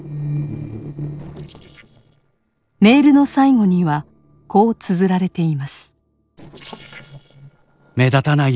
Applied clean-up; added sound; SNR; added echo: neural separator model SepFormer DNS4.